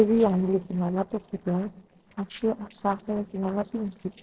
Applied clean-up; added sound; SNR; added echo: neural separator model SepFormer DNS4.